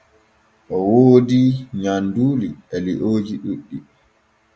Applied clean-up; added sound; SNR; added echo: none; none; none; none.